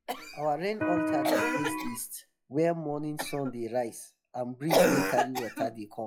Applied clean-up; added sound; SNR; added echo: classical method log-MMSE.